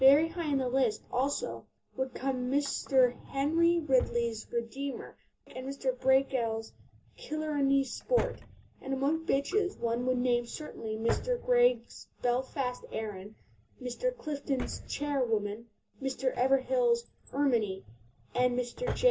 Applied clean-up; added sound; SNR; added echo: none; Drawer open or close; 15 dB; reverberation time 0.2 s.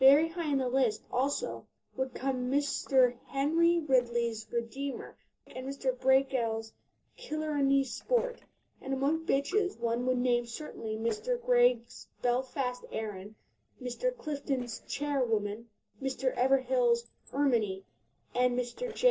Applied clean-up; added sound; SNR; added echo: neural separator model SepFormer DNS4.